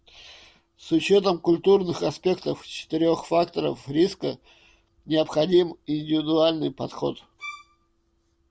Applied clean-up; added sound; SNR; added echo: none; Bowed string instrument; 17 dB; none.